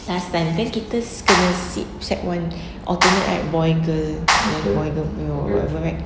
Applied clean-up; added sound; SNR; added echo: none; Clapping; 1 dB; none.